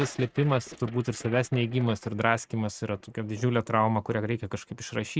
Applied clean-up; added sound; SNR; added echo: neural mask model RNNoise.